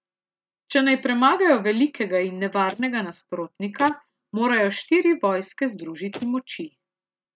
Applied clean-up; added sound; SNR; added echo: neural mask model RNNoise.